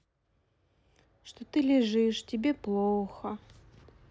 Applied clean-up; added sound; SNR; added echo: none; none; none; none.